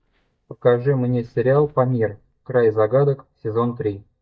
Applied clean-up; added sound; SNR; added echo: neural mask model DeepFilterNet 3.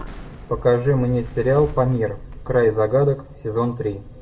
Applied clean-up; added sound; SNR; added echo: none; Fireworks; 16 dB; reverberation time 0.4 s.